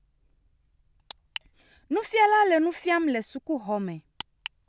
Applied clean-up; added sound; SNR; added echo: none; none; none; none.